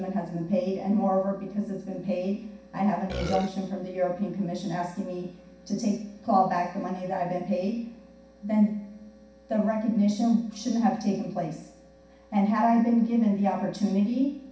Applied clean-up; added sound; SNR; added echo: none; Burping, eructation; 5 dB; reverberation time 0.6 s.